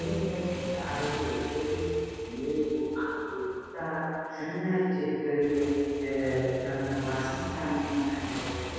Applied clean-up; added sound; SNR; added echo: none; Motorcycle / Engine; 10 dB; reverberation time 2.1 s.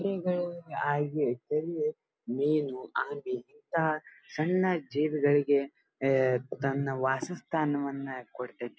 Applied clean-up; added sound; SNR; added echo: none; none; none; none.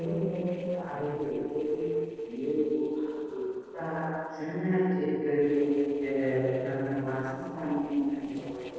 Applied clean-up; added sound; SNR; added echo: neural separator model SepFormer DNS4.